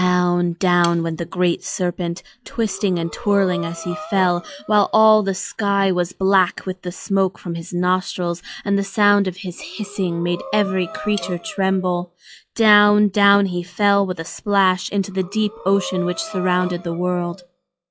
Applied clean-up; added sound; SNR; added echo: classical method log-MMSE.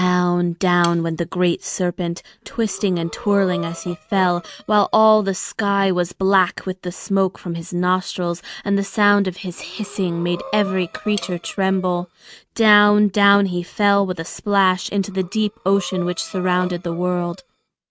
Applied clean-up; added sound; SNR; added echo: neural mask model RNNoise.